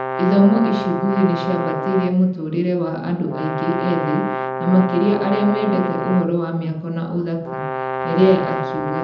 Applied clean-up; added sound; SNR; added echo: none; Brass instrument; 6 dB; reverberation time 0.9 s.